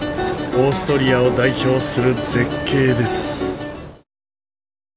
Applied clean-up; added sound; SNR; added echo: none; none; none; none.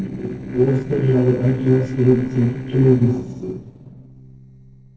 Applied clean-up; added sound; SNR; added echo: neural separator model SepFormer DNS4.